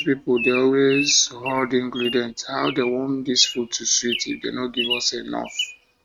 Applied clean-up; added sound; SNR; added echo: neural mask model RNNoise.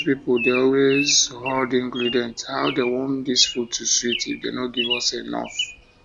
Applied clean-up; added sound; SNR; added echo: none; Bird vocalization, bird call, bird song; 9 dB; none.